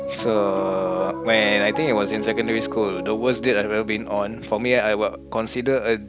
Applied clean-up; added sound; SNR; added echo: none; Piano; 9 dB; none.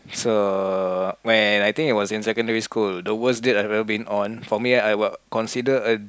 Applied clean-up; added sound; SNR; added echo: none; none; none; none.